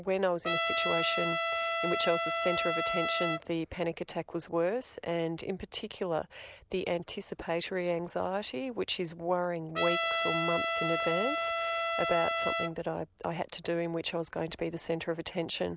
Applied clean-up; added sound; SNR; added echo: none; Trumpet; -2 dB; none.